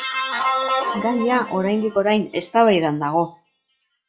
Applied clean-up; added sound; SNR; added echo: classical method log-MMSE.